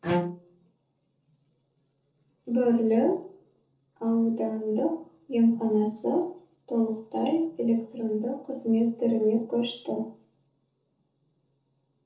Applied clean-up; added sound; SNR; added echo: neural separator model SepFormer DNS4.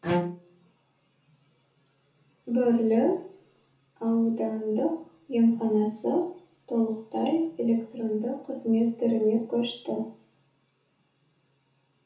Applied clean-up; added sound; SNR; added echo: none; Bowed string instrument; 3 dB; reverberation time 0.9 s.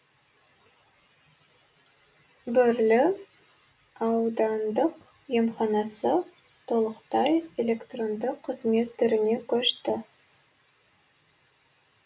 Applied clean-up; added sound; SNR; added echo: none; none; none; none.